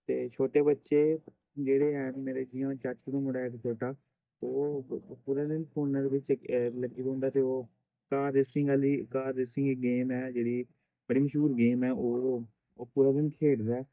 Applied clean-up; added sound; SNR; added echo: neural mask model DeepFilterNet 3.